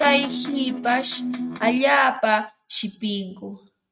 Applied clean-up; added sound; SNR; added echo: neural mask model RNNoise.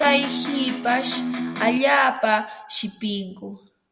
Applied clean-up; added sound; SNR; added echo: none; Electric guitar; 5 dB; none.